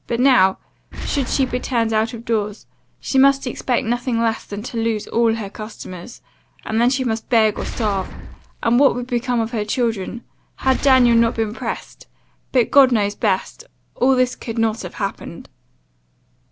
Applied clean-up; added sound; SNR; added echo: none; Boom; 12 dB; none.